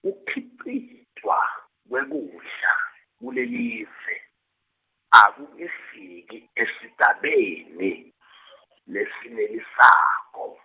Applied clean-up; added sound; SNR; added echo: none; none; none; none.